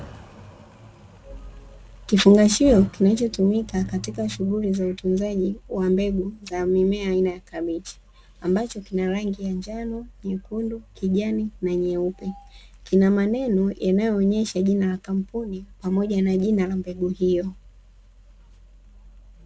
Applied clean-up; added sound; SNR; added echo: none; none; none; none.